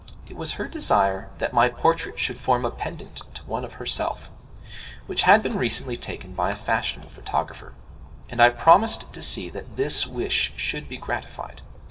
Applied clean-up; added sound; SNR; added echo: none; Splash, splatter; 16 dB; reverberation time 0.3 s.